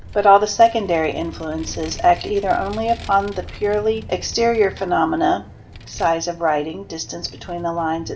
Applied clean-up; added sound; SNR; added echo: none; Vehicle; 16 dB; reverberation time 0.3 s.